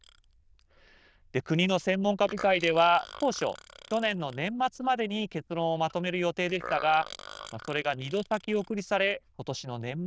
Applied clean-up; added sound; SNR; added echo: neural diffusion model UNIVERSE++.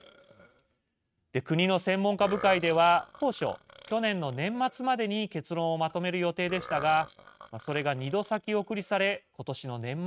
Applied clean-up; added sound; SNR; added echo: neural mask model RNNoise.